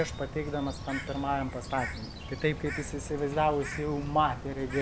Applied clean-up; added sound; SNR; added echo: none; Bird; 9 dB; none.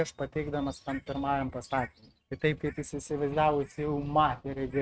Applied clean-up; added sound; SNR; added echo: neural mask model RNNoise.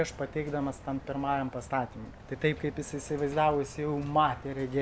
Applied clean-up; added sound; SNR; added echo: none; none; none; none.